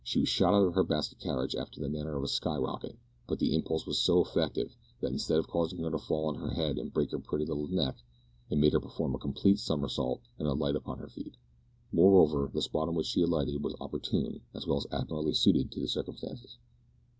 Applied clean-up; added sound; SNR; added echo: none; none; none; none.